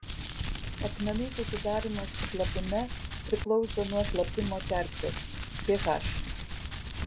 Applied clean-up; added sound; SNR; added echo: none; Crumpling, crinkling; 1 dB; none.